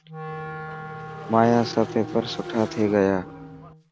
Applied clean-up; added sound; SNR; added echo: none; Wind instrument, woodwind instrument + Motorcycle / Engine; 11 dB; none.